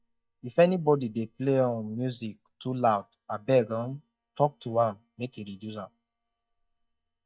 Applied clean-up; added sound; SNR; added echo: neural mask model DeepFilterNet 3.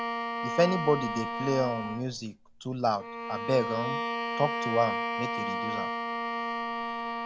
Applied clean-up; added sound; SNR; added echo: none; Bowed string instrument; 2 dB; none.